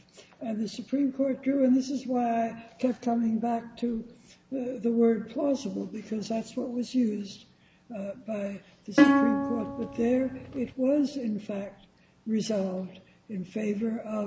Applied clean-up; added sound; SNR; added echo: none; Plucked string instrument; -4 dB; none.